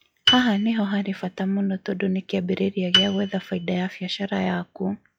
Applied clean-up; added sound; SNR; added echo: classical method log-MMSE.